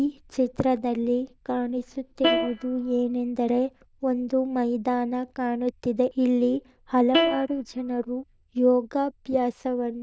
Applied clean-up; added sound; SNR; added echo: neural diffusion model UNIVERSE++.